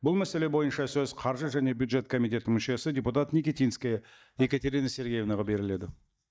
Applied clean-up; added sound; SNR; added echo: neural mask model DeepFilterNet 3.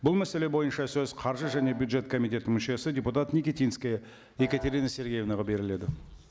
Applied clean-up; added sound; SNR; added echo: none; Piano; 11 dB; none.